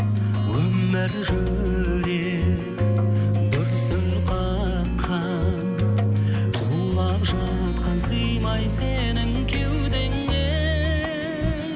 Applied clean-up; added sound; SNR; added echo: none; none; none; none.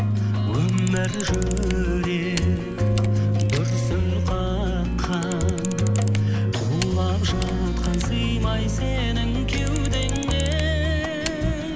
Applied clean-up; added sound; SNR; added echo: none; Camera; 15 dB; none.